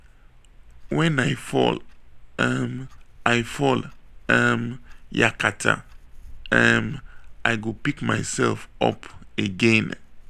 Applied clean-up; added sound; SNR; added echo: none; Clock; 17 dB; none.